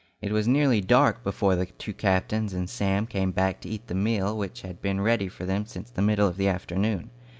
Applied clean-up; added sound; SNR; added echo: none; none; none; none.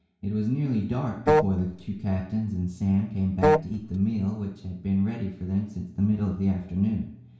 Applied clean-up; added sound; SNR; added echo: none; Wind instrument, woodwind instrument; -2 dB; reverberation time 0.6 s.